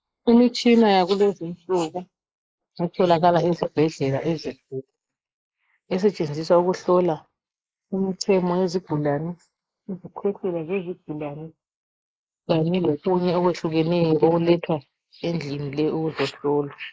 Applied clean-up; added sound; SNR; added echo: neural mask model Resemble Enhance denoiser.